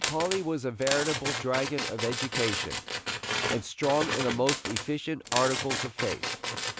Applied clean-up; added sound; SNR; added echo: none; Tools; 2 dB; none.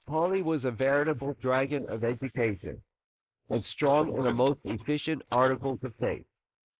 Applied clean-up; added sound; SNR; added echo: neural mask model Resemble Enhance denoiser.